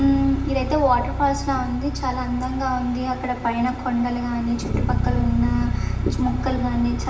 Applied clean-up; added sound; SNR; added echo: none; Bass guitar; 3 dB; reverberation time 0.9 s.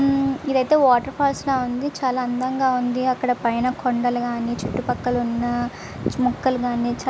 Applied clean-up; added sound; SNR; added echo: none; none; none; none.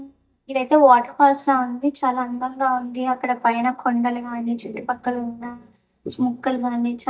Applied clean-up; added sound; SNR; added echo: neural mask model DeepFilterNet 3.